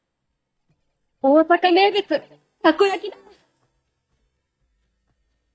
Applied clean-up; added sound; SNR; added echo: neural mask model DeepFilterNet 3.